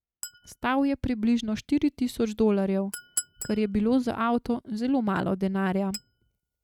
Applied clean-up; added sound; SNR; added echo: neural mask model RNNoise.